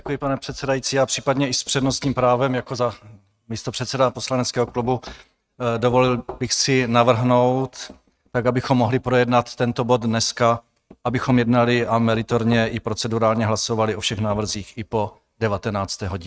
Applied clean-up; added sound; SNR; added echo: neural mask model RNNoise.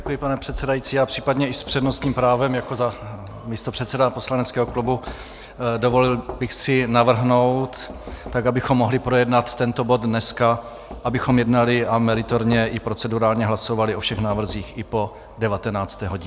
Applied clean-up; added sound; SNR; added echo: none; Knock; 20 dB; none.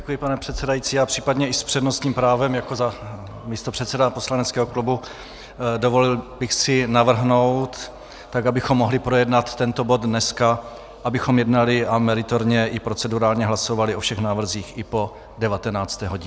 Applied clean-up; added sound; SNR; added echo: none; none; none; none.